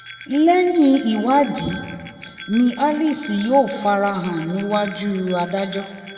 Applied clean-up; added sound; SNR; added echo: none; Bell; 15 dB; reverberation time 1.6 s.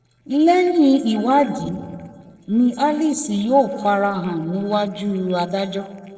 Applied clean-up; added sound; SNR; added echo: neural separator model SepFormer DNS4.